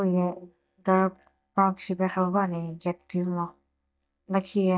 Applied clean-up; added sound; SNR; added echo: neural mask model DeepFilterNet 3.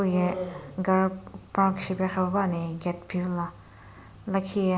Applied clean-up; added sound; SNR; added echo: none; none; none; none.